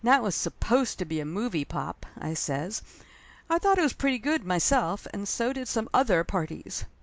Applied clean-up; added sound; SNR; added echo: none; none; none; none.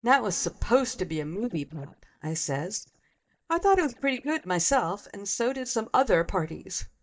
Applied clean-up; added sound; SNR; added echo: neural mask model DeepFilterNet 3.